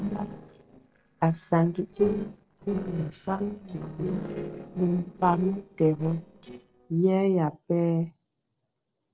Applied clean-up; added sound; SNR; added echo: neural separator model SepFormer DNS4.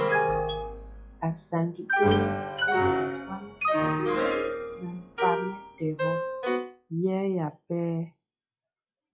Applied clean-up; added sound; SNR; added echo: classical method log-MMSE.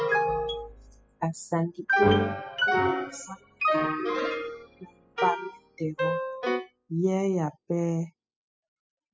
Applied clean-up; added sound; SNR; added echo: classical method spectral subtraction.